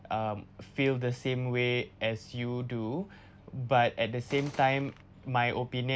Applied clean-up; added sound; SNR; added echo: none; Gunshot, gunfire; 18 dB; none.